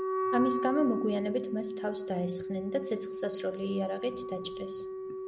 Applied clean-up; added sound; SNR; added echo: none; Wind instrument, woodwind instrument; 3 dB; none.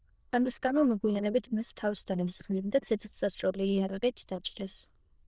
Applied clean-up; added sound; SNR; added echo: neural diffusion model UNIVERSE++.